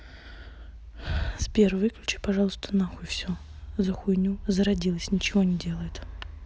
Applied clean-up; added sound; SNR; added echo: none; none; none; none.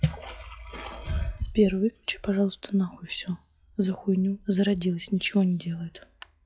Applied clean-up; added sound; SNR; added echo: classical method log-MMSE.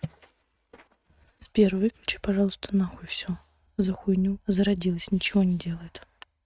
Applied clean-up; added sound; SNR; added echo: neural mask model RNNoise.